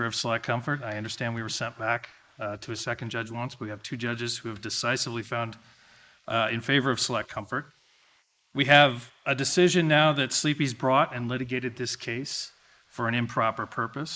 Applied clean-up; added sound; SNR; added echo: neural mask model Resemble Enhance denoiser.